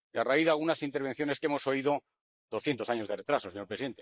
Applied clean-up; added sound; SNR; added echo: neural mask model Resemble Enhance denoiser.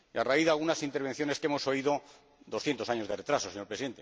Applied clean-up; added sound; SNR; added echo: none; none; none; none.